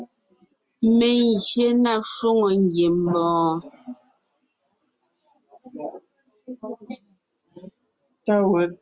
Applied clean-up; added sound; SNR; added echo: none; none; none; none.